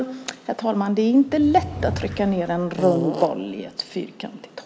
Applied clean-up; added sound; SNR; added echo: none; Fart / Drawer open or close; 9 dB; none.